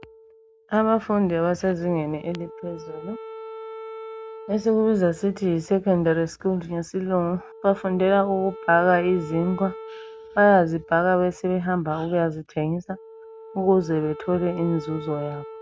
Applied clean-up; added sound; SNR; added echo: none; Wind instrument, woodwind instrument; 17 dB; none.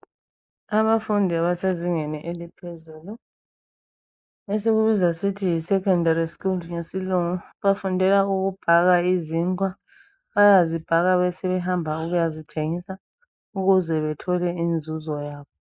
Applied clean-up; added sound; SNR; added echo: neural mask model Resemble Enhance denoiser.